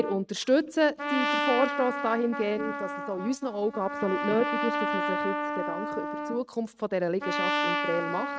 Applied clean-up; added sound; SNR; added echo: neural mask model RNNoise.